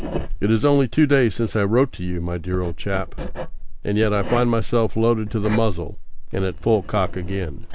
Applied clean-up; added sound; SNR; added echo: none; Writing; 5 dB; none.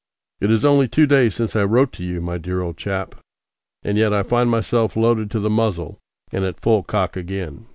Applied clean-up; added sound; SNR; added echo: none; none; none; none.